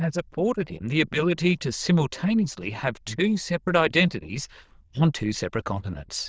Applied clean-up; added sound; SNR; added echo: neural diffusion model UNIVERSE++.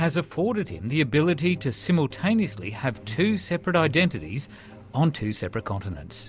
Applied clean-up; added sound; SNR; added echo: none; Truck; 18 dB; none.